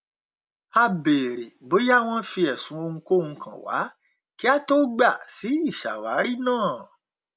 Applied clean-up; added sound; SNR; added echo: none; none; none; none.